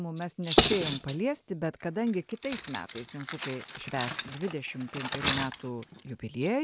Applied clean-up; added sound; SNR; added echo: none; Cutlery, silverware; -4 dB; none.